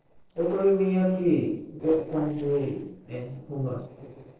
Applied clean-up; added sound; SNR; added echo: neural separator model SepFormer DNS4.